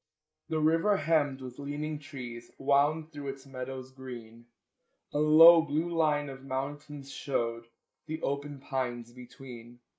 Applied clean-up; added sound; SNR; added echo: neural mask model Resemble Enhance denoiser.